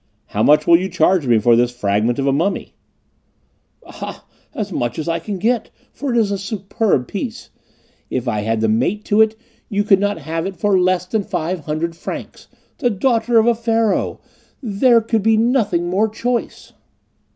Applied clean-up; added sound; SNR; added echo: none; none; none; none.